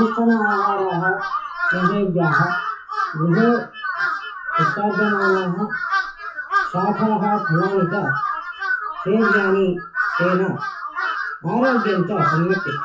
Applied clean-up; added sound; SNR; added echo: classical method WPE with log-MMSE.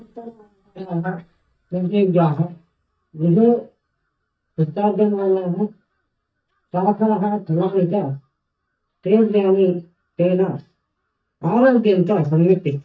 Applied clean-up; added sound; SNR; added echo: neural mask model DeepFilterNet 3.